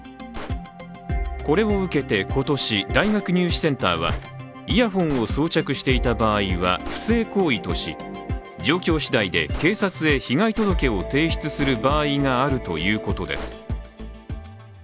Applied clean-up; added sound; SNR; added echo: none; Gunshot, gunfire; 19 dB; none.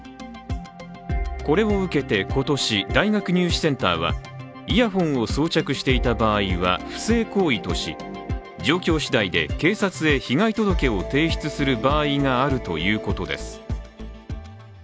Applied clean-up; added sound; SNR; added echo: none; none; none; none.